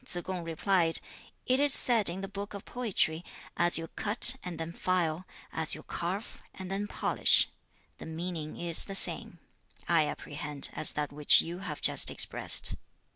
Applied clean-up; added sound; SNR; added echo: none; none; none; none.